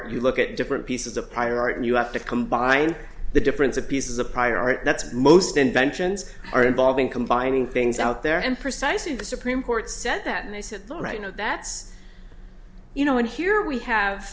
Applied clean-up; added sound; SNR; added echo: none; none; none; none.